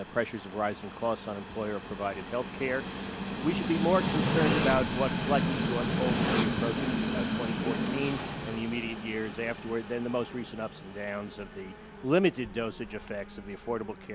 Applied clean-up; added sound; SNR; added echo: none; Train; 1 dB; none.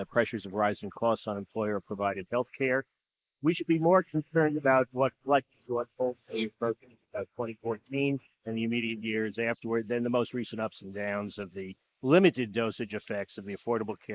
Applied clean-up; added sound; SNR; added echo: neural mask model Resemble Enhance denoiser.